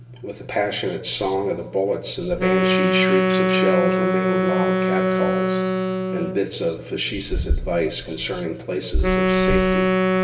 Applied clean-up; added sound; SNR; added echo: none; Wind instrument, woodwind instrument; -2 dB; reverberation time 1.0 s.